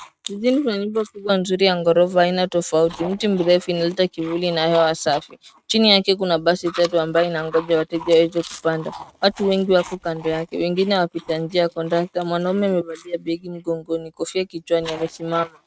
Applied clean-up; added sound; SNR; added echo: neural mask model RNNoise.